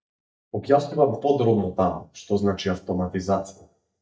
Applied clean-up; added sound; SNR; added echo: neural mask model DeepFilterNet 3.